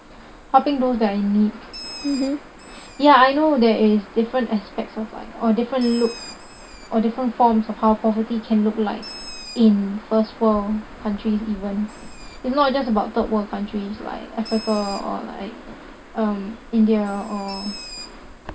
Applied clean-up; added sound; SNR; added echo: none; Bird; 19 dB; none.